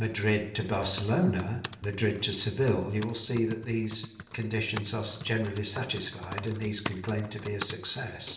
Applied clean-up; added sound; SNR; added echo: none; Typing; 14 dB; reverberation time 0.8 s.